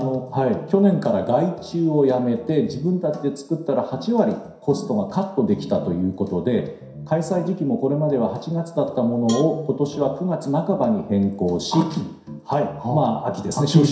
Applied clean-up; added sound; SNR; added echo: none; Cowbell; 19 dB; reverberation time 0.7 s.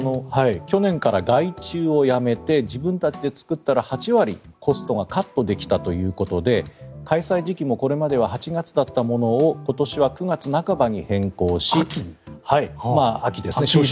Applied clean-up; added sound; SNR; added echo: none; none; none; none.